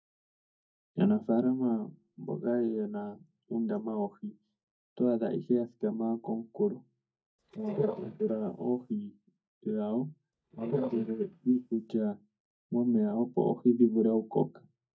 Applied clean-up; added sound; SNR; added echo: neural mask model DeepFilterNet 3.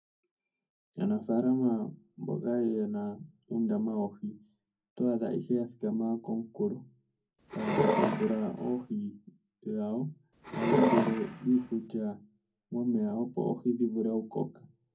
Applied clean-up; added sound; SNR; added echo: none; Wood; -1 dB; reverberation time 0.3 s.